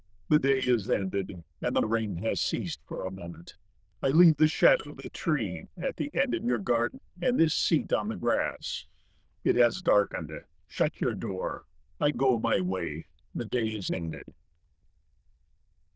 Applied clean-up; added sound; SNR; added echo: neural diffusion model UNIVERSE++.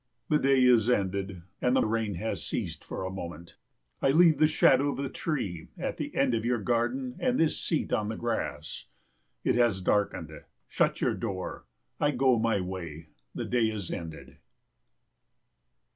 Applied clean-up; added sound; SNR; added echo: none; none; none; none.